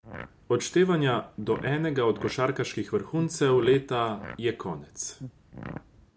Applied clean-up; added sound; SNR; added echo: none; Fart; 16 dB; none.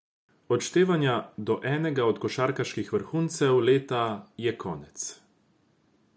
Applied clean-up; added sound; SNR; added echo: none; none; none; none.